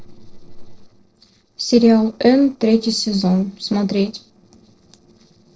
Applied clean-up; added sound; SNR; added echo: neural separator model SepFormer DNS4.